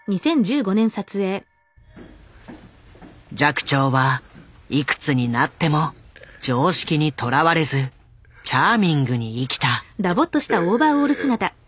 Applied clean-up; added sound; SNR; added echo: none; none; none; none.